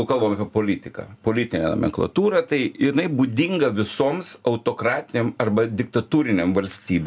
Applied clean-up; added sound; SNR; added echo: none; none; none; none.